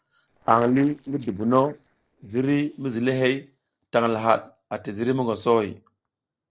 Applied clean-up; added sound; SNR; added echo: neural separator model SepFormer DNS4.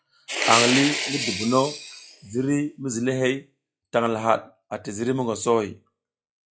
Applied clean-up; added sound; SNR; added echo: classical method log-MMSE.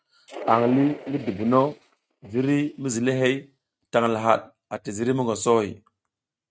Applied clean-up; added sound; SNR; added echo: neural mask model RNNoise.